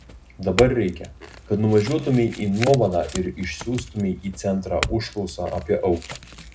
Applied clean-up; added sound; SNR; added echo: none; Chink, clink / Domestic sounds, home sounds; 12 dB; reverberation time 0.2 s.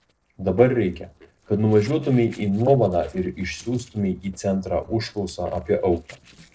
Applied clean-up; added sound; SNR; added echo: neural separator model SepFormer DNS4.